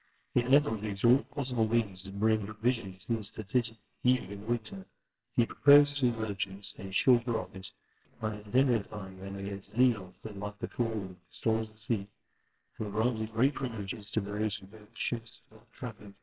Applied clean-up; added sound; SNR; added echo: neural separator model SepFormer WHAMR!.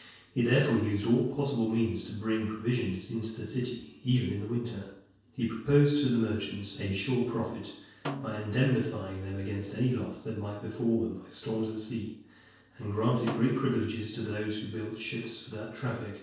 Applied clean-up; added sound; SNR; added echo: neural separator model SepFormer DNS4.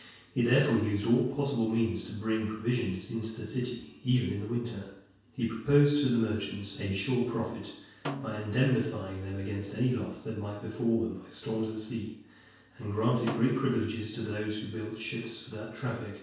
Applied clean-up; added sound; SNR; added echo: none; Snare drum; 14 dB; reverberation time 0.6 s.